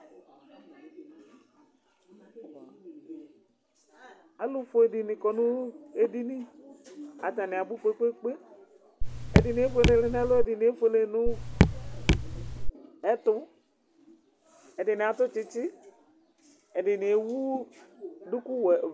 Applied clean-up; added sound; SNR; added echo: none; Raindrop / Drip; -5 dB; none.